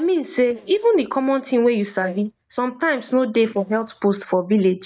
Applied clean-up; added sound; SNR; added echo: neural mask model DeepFilterNet 3.